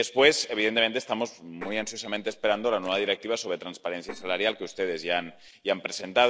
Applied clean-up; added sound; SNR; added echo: neural separator model SepFormer DNS4.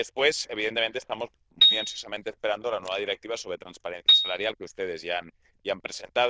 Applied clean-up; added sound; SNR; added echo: neural diffusion model UNIVERSE++.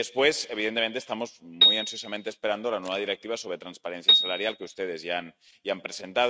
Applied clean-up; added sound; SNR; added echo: neural mask model RNNoise.